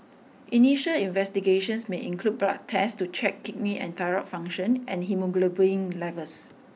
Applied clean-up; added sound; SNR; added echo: none; none; none; none.